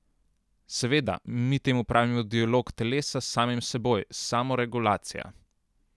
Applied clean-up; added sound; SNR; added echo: none; none; none; none.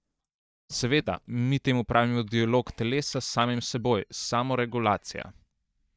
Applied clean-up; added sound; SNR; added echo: neural mask model DeepFilterNet 3.